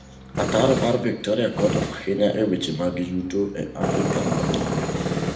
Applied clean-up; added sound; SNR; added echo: none; Tools; 3 dB; reverberation time 0.8 s.